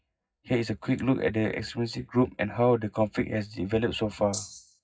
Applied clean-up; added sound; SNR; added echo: classical method WPE with log-MMSE.